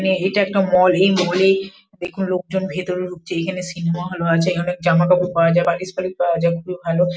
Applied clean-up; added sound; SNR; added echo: none; none; none; none.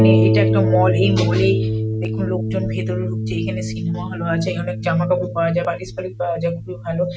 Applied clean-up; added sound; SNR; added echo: none; Harp; -2 dB; none.